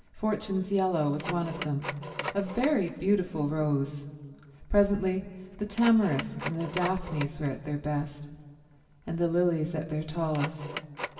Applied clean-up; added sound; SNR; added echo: none; Telephone; 13 dB; reverberation time 2.0 s.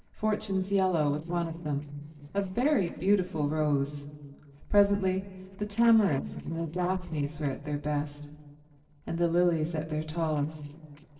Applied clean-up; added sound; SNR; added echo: neural separator model SepFormer DNS4.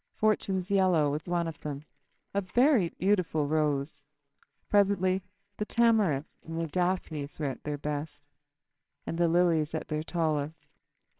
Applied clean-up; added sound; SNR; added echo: neural separator model SepFormer WHAMR!.